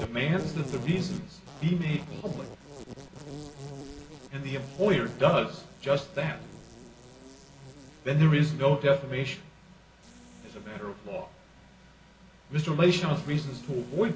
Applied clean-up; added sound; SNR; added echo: none; Insect; 16 dB; reverberation time 0.2 s.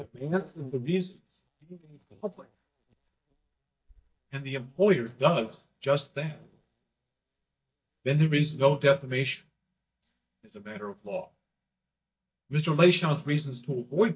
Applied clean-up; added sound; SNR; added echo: neural mask model DeepFilterNet 3.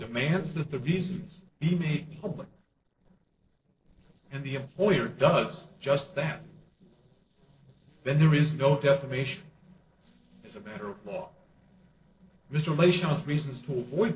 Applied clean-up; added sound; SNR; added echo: neural separator model SepFormer DNS4.